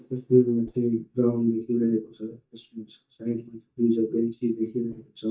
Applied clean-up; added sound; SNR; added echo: neural mask model DeepFilterNet 3.